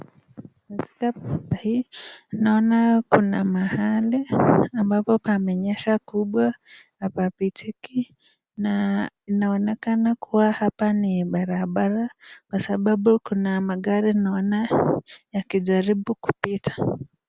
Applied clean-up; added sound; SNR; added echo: none; none; none; none.